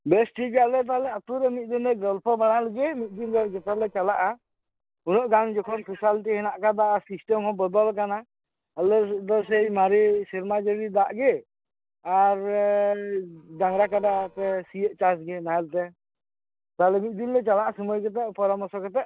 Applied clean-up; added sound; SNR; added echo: neural separator model SepFormer DNS4.